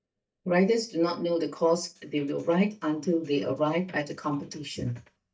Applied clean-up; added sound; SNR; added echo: neural mask model DeepFilterNet 3.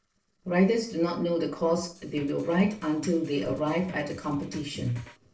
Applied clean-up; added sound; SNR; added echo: neural separator model SepFormer DNS4.